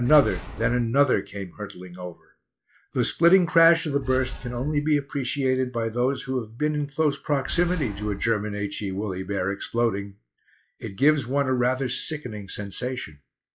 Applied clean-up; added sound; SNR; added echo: classical method log-MMSE.